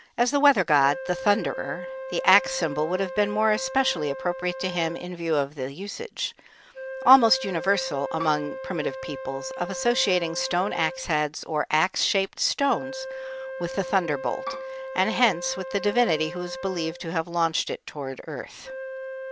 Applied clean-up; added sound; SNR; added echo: none; Wind instrument, woodwind instrument + Bowed string instrument; 11 dB; none.